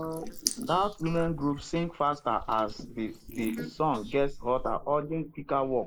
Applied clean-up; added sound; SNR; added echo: neural mask model Resemble Enhance denoiser.